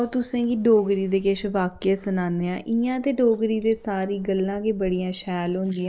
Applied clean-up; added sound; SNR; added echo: neural mask model Resemble Enhance denoiser.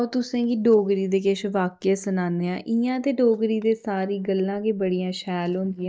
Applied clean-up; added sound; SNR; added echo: neural mask model DeepFilterNet 3.